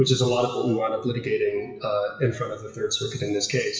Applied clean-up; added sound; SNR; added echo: classical method WPE with log-MMSE.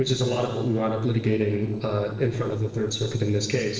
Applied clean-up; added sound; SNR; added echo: neural separator model SepFormer DNS4.